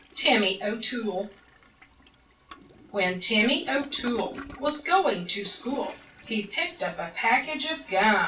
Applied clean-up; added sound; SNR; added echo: none; Toilet flush; 20 dB; reverberation time 0.2 s.